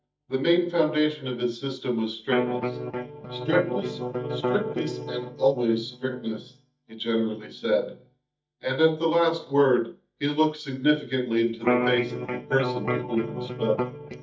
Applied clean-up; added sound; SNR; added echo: neural mask model DeepFilterNet 3.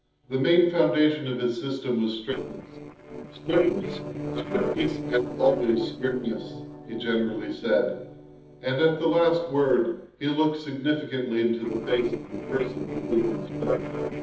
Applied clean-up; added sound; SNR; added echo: neural separator model SepFormer DNS4.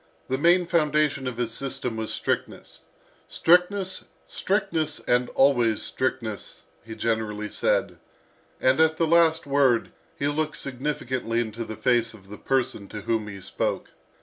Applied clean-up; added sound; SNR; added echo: none; none; none; none.